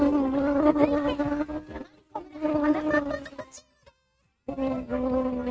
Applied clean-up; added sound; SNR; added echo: neural mask model RNNoise.